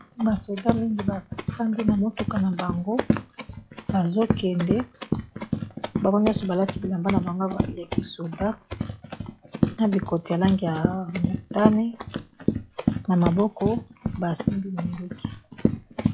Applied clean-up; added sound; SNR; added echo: classical method log-MMSE.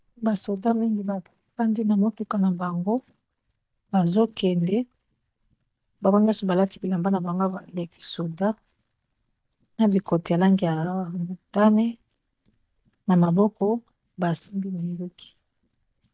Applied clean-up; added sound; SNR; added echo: neural mask model DeepFilterNet 3.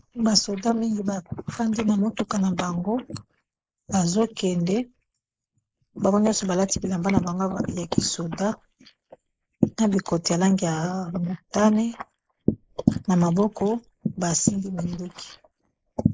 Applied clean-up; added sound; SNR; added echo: neural mask model Resemble Enhance denoiser.